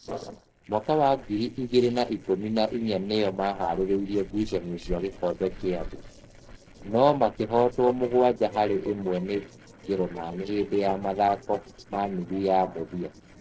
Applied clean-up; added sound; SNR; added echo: neural separator model SepFormer DNS4.